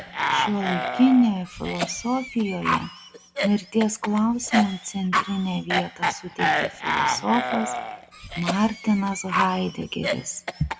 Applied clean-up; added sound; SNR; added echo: none; Cough; 3 dB; none.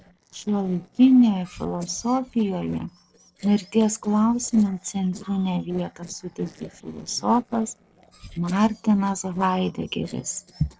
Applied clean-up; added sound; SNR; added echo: neural separator model SepFormer DNS4.